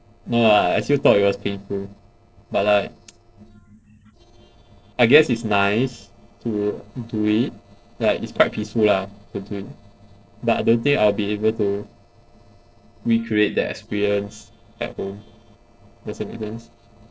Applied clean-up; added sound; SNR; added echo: neural separator model SepFormer DNS4.